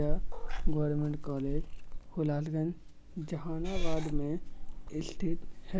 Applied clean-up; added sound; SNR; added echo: none; Meow / Purr; -4 dB; none.